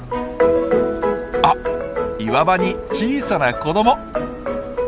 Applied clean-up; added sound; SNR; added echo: none; none; none; none.